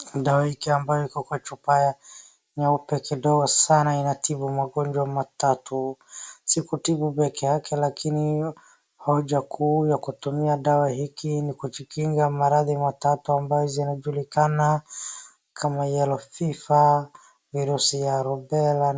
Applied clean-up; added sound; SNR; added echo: none; none; none; none.